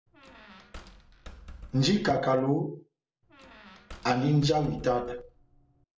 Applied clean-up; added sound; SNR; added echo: none; Squeak; 18 dB; none.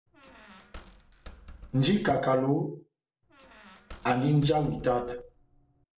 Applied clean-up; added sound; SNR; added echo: neural separator model SepFormer DNS4.